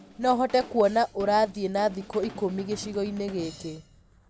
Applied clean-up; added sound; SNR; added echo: none; Drum / Drum kit; 18 dB; none.